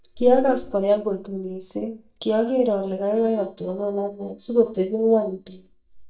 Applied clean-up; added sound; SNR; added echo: neural mask model DeepFilterNet 3.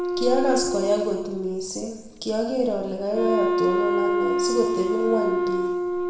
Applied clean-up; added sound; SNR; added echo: none; Wind instrument, woodwind instrument; 0 dB; reverberation time 1.0 s.